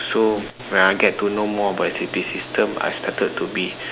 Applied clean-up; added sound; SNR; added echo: none; none; none; none.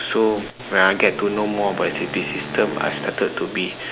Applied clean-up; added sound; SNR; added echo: none; Wind instrument, woodwind instrument; 14 dB; none.